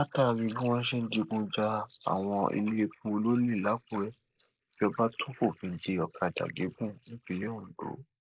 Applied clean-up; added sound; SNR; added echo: neural mask model Resemble Enhance denoiser.